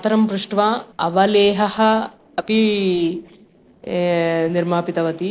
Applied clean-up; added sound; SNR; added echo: neural separator model SepFormer DNS4.